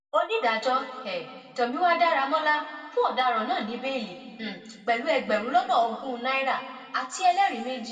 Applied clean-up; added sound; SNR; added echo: none; none; none; reverberation time 2.0 s.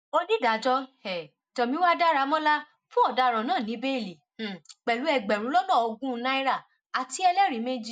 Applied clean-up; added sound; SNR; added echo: none; none; none; none.